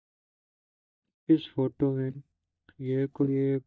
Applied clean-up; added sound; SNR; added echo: neural mask model DeepFilterNet 3.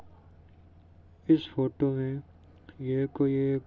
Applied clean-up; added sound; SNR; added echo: none; none; none; none.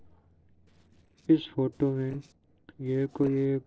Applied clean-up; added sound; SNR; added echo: neural separator model SepFormer DNS4.